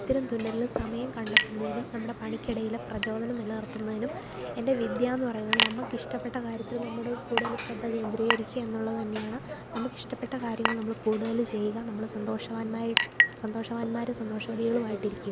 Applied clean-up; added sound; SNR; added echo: none; Chink, clink; 2 dB; none.